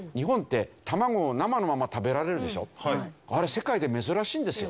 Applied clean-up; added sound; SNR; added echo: none; none; none; none.